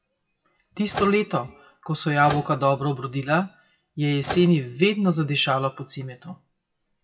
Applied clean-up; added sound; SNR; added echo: classical method WPE with log-MMSE.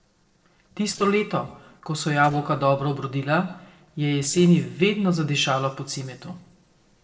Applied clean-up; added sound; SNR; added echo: neural separator model SepFormer DNS4.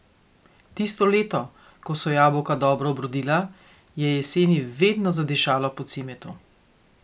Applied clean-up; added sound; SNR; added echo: none; none; none; none.